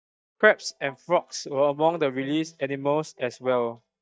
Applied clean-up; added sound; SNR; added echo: neural mask model DeepFilterNet 3.